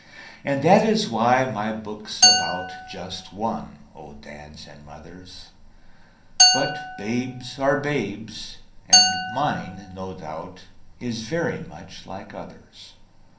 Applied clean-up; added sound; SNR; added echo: none; Glass; -3 dB; reverberation time 0.6 s.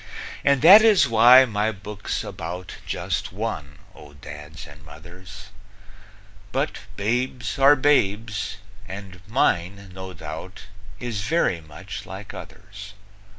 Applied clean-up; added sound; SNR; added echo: none; none; none; none.